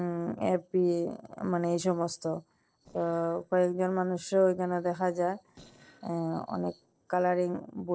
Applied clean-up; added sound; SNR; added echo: neural separator model SepFormer DNS4.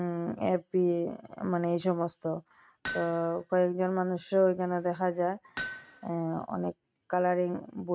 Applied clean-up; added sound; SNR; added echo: neural mask model RNNoise.